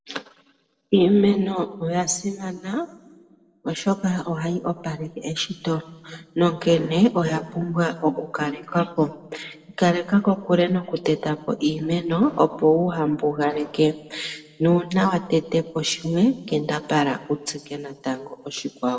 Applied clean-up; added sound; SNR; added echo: neural separator model SepFormer DNS4.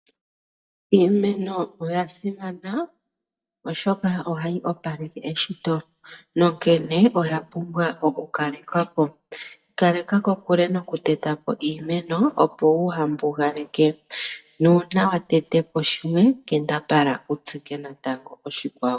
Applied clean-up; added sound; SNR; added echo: neural mask model DeepFilterNet 3.